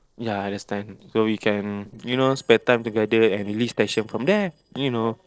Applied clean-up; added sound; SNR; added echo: neural separator model SepFormer DNS4.